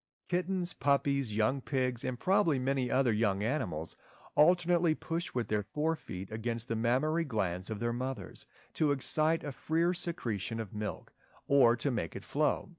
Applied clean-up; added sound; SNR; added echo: neural mask model DeepFilterNet 3.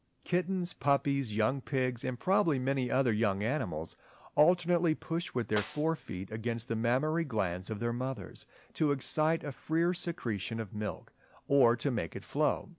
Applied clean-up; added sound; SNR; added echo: none; Snare drum; 15 dB; none.